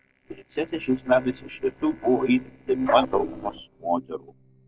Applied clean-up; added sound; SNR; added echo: neural separator model SepFormer DNS4.